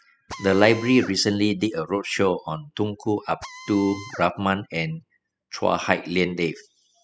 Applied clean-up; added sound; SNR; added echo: classical method spectral subtraction.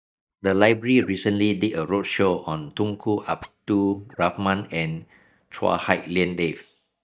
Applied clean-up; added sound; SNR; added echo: neural mask model DeepFilterNet 3.